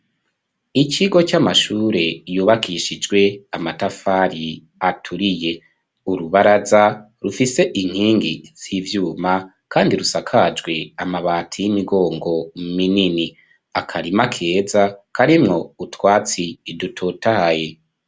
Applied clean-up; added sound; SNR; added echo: none; none; none; none.